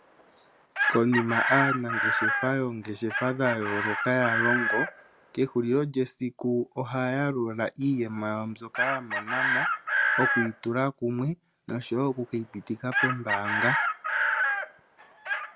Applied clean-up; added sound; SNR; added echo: none; Chicken, rooster; 1 dB; none.